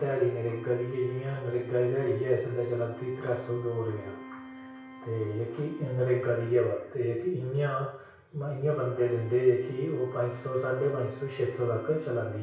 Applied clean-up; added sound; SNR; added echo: none; Organ; 18 dB; reverberation time 0.6 s.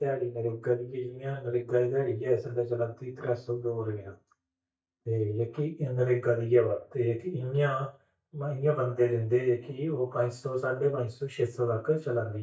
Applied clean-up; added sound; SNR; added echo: neural mask model DeepFilterNet 3.